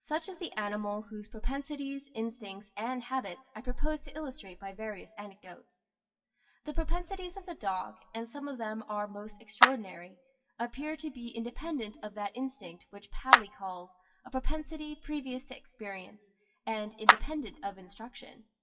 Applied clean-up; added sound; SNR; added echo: classical method WPE with log-MMSE.